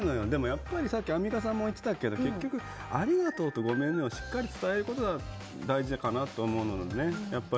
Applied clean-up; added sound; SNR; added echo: none; none; none; none.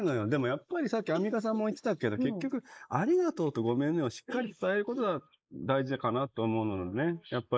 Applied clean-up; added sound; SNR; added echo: neural mask model Resemble Enhance denoiser.